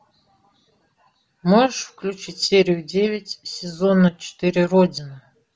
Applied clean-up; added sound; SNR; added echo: none; none; none; none.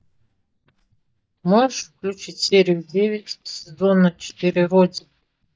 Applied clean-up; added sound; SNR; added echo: neural mask model DeepFilterNet 3.